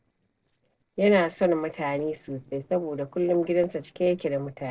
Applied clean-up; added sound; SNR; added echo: neural separator model SepFormer DNS4.